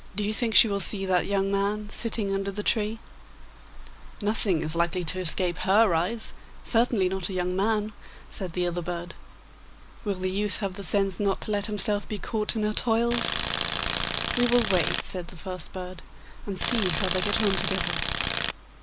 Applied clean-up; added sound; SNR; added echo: none; Tools; 1 dB; none.